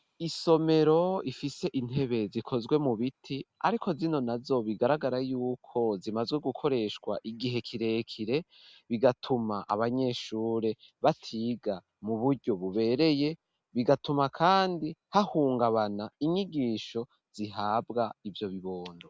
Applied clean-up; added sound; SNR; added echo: none; none; none; none.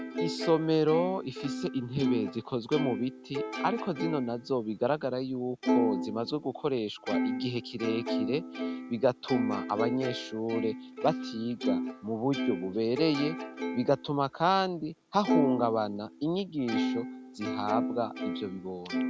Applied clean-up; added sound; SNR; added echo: none; Plucked string instrument; 3 dB; none.